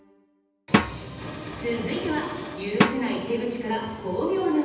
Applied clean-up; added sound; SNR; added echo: none; Drum; 0 dB; reverberation time 1.1 s.